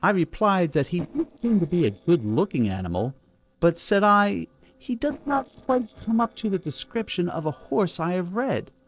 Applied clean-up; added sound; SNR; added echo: neural separator model SepFormer DNS4.